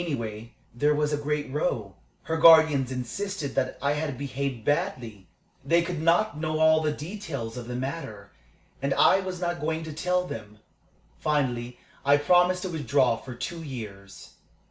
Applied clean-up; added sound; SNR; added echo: none; none; none; none.